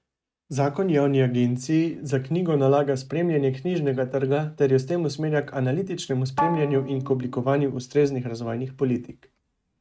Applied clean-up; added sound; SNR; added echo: neural mask model RNNoise.